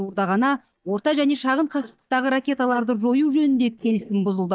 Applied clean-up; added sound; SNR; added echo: neural mask model DeepFilterNet 3.